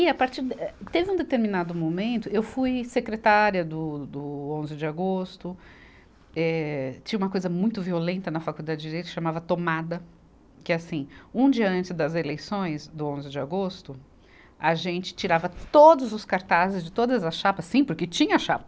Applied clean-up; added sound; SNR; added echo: none; none; none; none.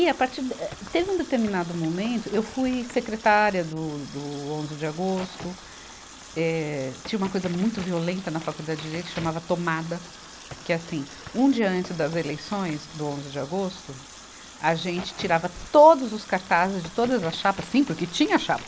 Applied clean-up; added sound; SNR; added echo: none; Crack + Water tap, faucet; 17 dB; none.